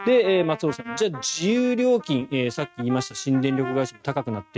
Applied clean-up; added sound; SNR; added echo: neural mask model RNNoise.